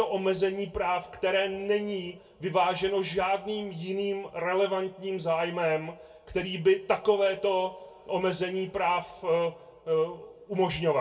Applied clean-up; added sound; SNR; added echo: none; none; none; reverberation time 0.2 s.